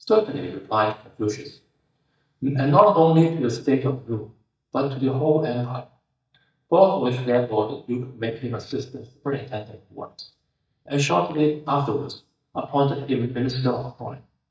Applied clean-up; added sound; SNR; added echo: neural mask model DeepFilterNet 3.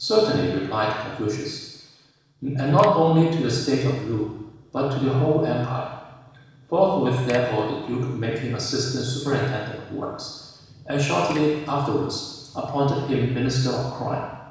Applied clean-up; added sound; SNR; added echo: neural separator model SepFormer DNS4.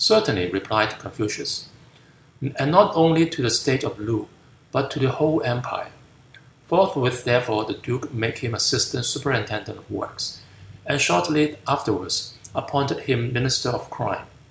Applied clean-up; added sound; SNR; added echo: none; none; none; none.